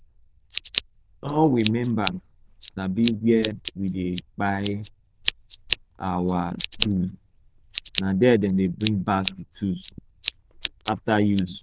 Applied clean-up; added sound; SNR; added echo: neural diffusion model UNIVERSE++.